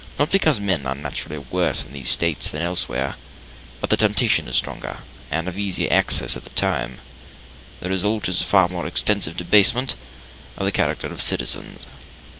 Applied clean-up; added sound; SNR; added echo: none; none; none; none.